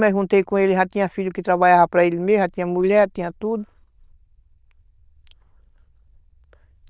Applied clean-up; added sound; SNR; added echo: neural diffusion model UNIVERSE++.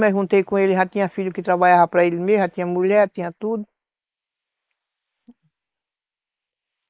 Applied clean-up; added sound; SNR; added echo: neural mask model Resemble Enhance denoiser.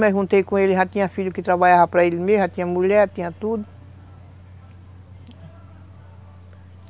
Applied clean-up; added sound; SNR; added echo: none; none; none; none.